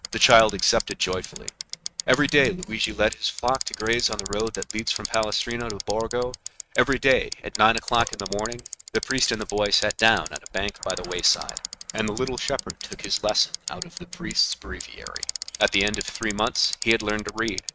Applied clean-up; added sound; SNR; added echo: neural mask model RNNoise.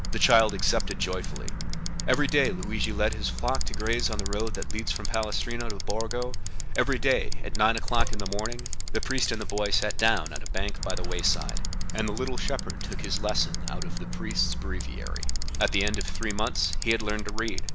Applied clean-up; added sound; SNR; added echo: none; Bicycle; -3 dB; none.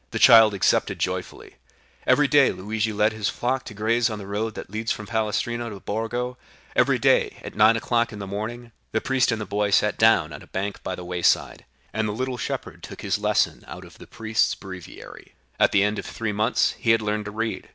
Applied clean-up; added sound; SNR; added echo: none; none; none; none.